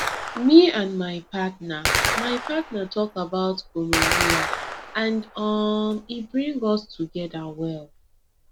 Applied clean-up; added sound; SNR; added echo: none; Gunshot, gunfire; 5 dB; none.